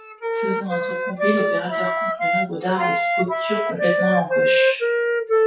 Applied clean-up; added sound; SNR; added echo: classical method WPE with log-MMSE.